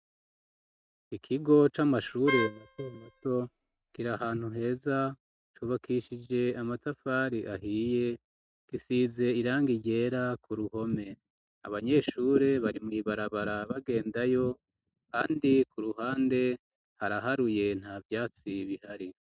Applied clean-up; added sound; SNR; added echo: neural mask model RNNoise.